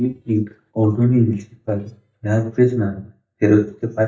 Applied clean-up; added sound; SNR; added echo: neural mask model DeepFilterNet 3.